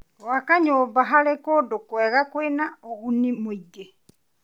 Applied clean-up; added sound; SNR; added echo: none; none; none; none.